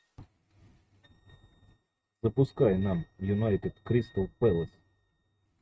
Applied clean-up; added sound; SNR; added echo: neural mask model RNNoise.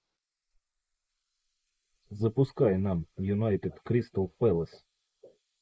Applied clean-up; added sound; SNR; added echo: neural mask model Resemble Enhance denoiser.